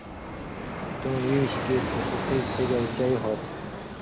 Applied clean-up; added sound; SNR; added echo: none; Fixed-wing aircraft, airplane; 2 dB; none.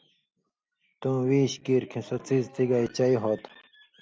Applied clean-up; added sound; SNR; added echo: none; none; none; none.